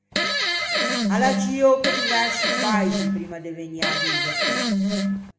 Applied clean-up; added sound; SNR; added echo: none; Fart; -3 dB; reverberation time 0.8 s.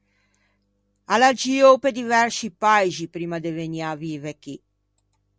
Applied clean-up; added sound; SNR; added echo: none; none; none; none.